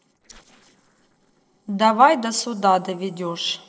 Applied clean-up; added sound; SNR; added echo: neural separator model SepFormer DNS4.